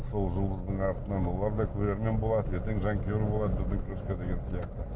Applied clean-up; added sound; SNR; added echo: none; none; none; none.